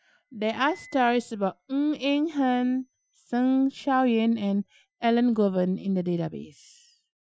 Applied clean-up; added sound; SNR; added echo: classical method Wiener filter.